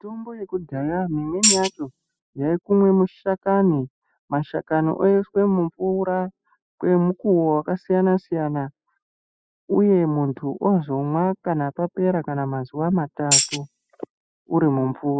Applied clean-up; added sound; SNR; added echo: classical method spectral subtraction.